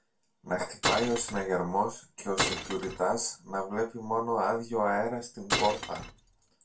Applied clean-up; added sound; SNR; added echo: none; Glass; 3 dB; reverberation time 0.2 s.